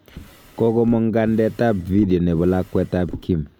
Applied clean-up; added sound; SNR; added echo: none; Drawer open or close; 19 dB; none.